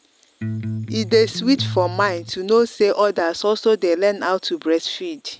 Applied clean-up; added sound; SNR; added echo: none; Electric guitar; 8 dB; none.